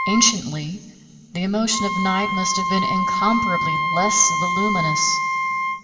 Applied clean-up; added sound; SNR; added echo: none; Wind instrument, woodwind instrument; 0 dB; reverberation time 2.6 s.